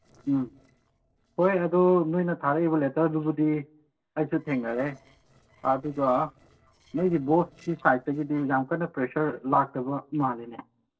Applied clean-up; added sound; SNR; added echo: neural separator model SepFormer DNS4.